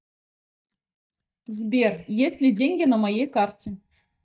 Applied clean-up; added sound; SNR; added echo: neural mask model DeepFilterNet 3.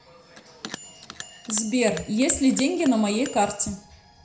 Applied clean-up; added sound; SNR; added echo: none; Bell; 16 dB; reverberation time 0.4 s.